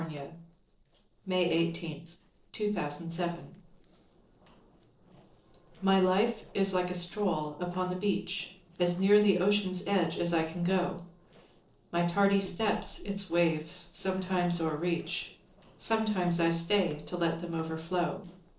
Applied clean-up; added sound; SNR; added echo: neural separator model SepFormer DNS4.